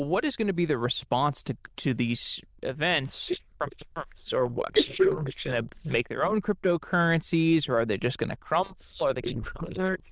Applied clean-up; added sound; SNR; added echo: neural diffusion model UNIVERSE++.